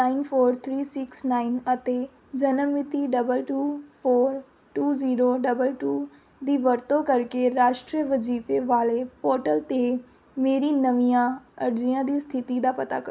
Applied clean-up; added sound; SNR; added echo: none; none; none; none.